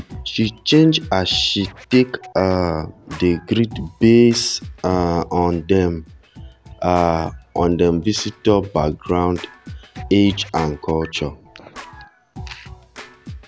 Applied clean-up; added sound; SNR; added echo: none; Scratching (performance technique); 18 dB; none.